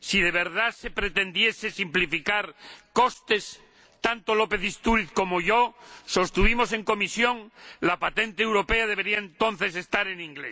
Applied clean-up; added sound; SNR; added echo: none; none; none; none.